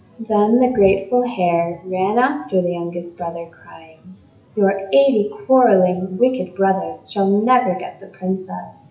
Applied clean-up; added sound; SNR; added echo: classical method WPE with log-MMSE.